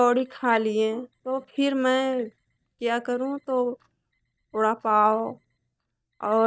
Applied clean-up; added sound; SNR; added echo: neural mask model DeepFilterNet 3.